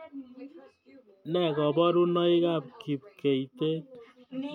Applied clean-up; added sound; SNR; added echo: none; none; none; none.